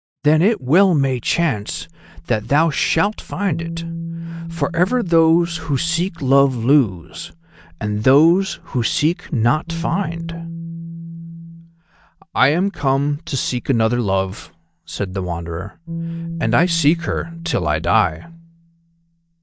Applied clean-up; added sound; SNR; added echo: neural mask model DeepFilterNet 3.